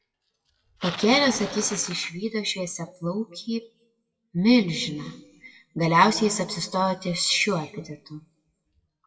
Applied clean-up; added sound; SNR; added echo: classical method WPE with log-MMSE.